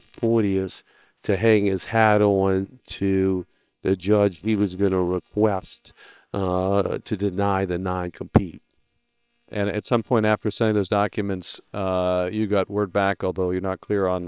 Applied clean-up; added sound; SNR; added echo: neural separator model SepFormer WHAM!.